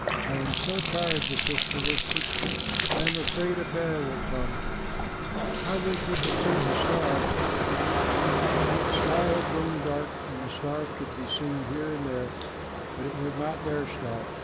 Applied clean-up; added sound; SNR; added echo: none; Bathtub (filling or washing); -5 dB; none.